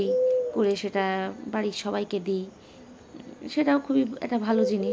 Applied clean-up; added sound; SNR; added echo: none; Bird; 5 dB; none.